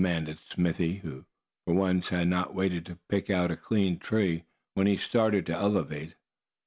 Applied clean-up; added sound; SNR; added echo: none; none; none; none.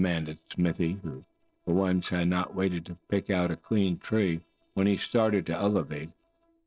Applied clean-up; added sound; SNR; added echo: neural separator model SepFormer DNS4.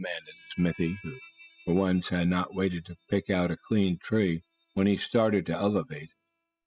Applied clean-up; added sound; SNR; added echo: classical method spectral subtraction.